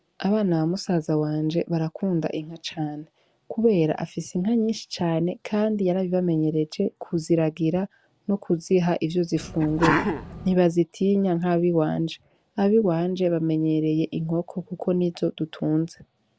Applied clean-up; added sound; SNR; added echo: none; Sneeze; 2 dB; none.